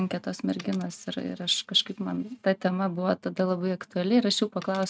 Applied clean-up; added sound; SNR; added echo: neural mask model RNNoise.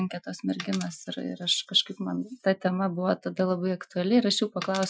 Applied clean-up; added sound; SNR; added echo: classical method Wiener filter.